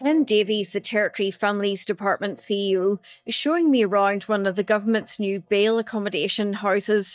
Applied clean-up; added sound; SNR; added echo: neural mask model DeepFilterNet 3.